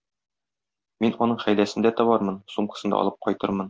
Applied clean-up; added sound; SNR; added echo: none; none; none; none.